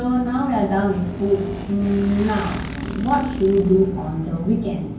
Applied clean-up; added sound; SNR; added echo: none; Motorcycle / Engine; 13 dB; reverberation time 0.9 s.